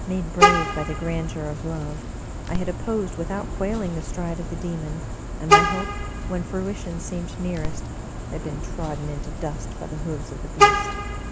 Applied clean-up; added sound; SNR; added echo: none; Vehicle horn, car horn, honking; -5 dB; none.